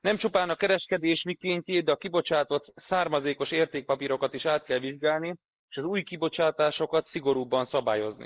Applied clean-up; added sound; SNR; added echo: neural mask model Resemble Enhance denoiser.